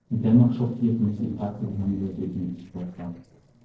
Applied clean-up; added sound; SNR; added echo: neural separator model SepFormer DNS4.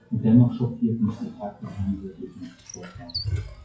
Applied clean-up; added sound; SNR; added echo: classical method WPE with log-MMSE.